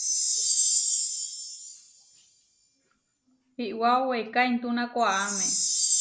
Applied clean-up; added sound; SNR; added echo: none; Chime; -1 dB; none.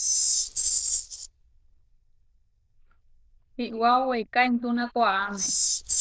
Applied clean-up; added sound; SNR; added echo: neural diffusion model UNIVERSE++.